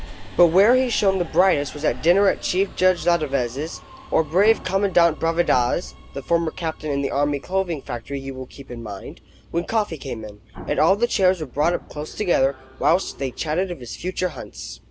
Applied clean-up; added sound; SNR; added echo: none; Explosion + Subway, metro, underground; 19 dB; none.